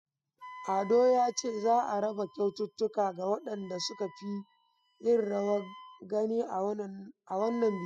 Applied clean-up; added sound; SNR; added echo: classical method spectral subtraction.